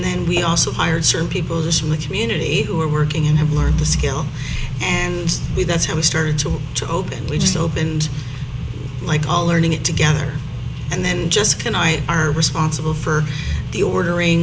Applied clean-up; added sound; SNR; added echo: none; Tap / Hammer; 18 dB; none.